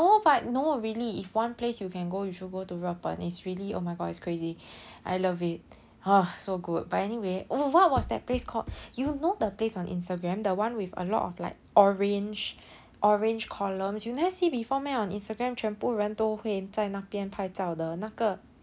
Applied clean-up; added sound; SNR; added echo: none; none; none; none.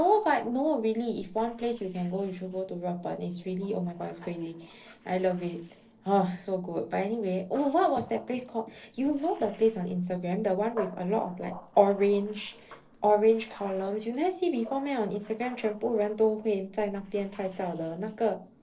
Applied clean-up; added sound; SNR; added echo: neural separator model SepFormer DNS4.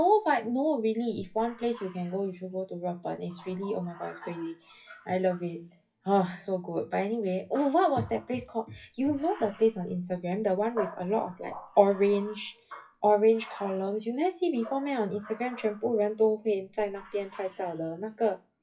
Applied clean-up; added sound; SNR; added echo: classical method WPE with log-MMSE.